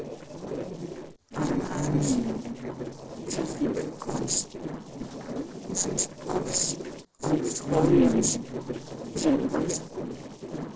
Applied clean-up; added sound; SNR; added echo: neural separator model SepFormer DNS4.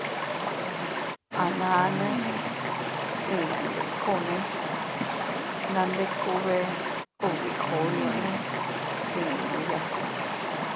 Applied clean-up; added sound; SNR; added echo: none; Stream; -1 dB; none.